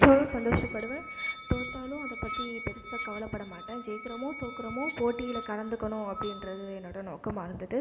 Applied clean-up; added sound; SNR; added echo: none; Musical instrument; 10 dB; reverberation time 1.3 s.